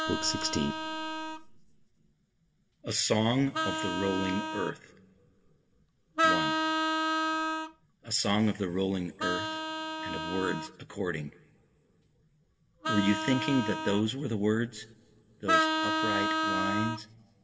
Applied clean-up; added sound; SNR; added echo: none; Vehicle horn, car horn, honking; 0 dB; reverberation time 1.1 s.